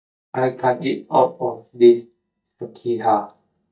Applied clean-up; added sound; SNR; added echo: neural mask model DeepFilterNet 3.